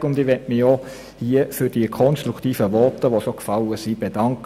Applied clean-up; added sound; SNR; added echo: none; none; none; none.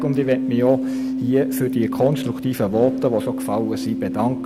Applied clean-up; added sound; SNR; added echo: none; Keyboard (musical); 4 dB; none.